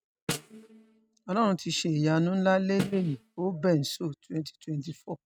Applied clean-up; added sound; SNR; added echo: neural mask model RNNoise.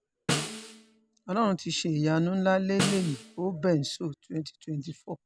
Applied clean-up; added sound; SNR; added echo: none; Snare drum; 7 dB; none.